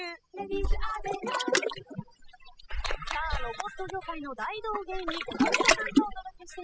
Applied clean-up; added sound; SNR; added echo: classical method spectral subtraction.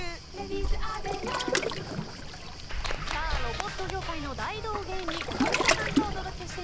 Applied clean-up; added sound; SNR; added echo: none; Waves, surf; -5 dB; none.